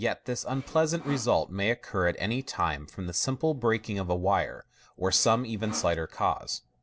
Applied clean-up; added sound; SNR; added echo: none; Sawing; 16 dB; none.